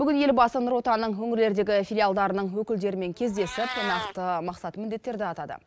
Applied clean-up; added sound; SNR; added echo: none; Meow; 15 dB; none.